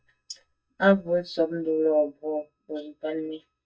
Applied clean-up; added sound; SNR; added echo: neural mask model DeepFilterNet 3.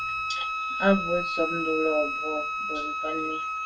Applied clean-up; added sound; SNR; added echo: none; Wind instrument, woodwind instrument; 1 dB; reverberation time 0.2 s.